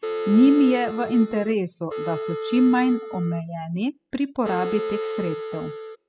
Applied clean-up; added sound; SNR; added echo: classical method spectral subtraction.